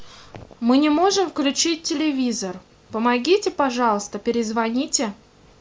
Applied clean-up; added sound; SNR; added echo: none; none; none; none.